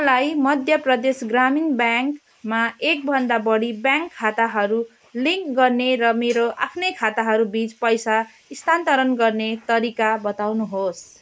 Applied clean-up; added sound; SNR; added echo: neural mask model Resemble Enhance denoiser.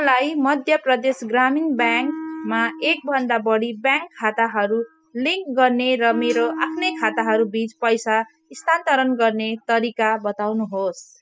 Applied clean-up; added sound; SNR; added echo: classical method spectral subtraction.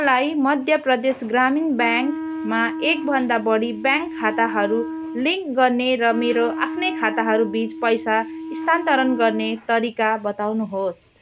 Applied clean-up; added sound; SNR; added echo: none; Wind instrument, woodwind instrument; 8 dB; none.